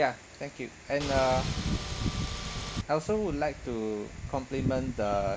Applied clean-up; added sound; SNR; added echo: none; Engine / Car; 7 dB; none.